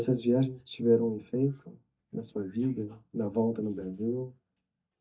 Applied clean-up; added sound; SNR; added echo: neural mask model DeepFilterNet 3.